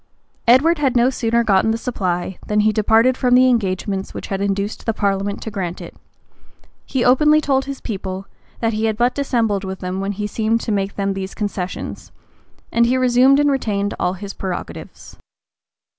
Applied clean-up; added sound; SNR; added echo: none; none; none; none.